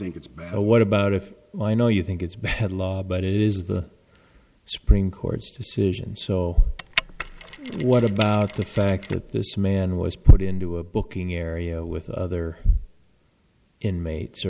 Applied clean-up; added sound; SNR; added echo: none; Mechanisms; 10 dB; none.